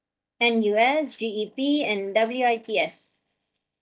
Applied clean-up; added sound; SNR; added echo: neural mask model DeepFilterNet 3.